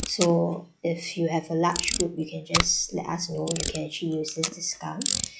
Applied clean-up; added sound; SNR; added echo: classical method log-MMSE.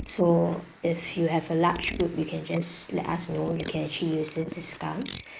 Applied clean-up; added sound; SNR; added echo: neural mask model Resemble Enhance denoiser.